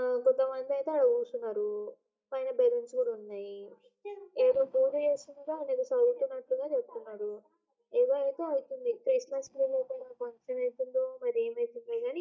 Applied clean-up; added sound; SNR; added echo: neural mask model DeepFilterNet 3.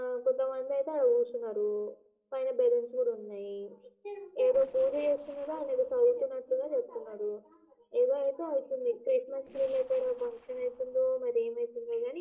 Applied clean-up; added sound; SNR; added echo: neural separator model SepFormer DNS4.